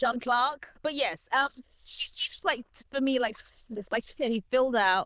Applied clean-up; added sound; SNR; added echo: neural diffusion model UNIVERSE++.